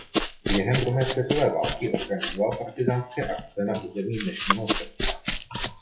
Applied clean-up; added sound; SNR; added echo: classical method WPE with log-MMSE.